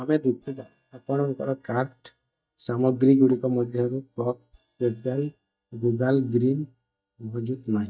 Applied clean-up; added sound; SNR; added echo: neural mask model DeepFilterNet 3.